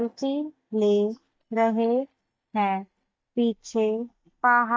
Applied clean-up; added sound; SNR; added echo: neural mask model DeepFilterNet 3.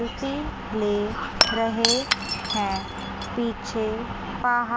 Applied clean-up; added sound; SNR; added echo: none; Shatter / Crushing; 2 dB; none.